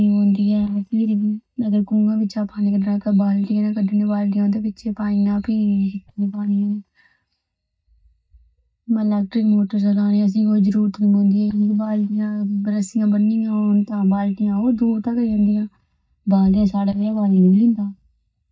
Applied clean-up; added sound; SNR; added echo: neural mask model DeepFilterNet 3.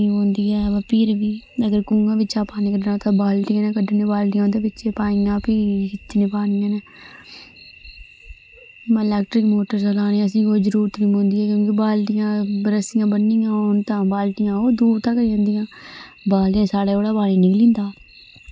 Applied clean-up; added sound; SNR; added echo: none; none; none; none.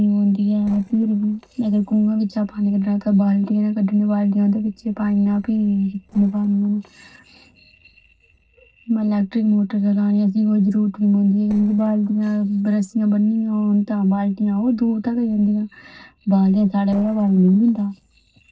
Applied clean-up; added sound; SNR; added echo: neural separator model SepFormer DNS4.